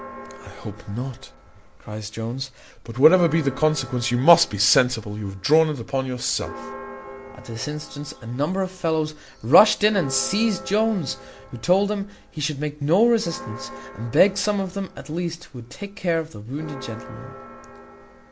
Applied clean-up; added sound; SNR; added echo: none; Church bell; 17 dB; none.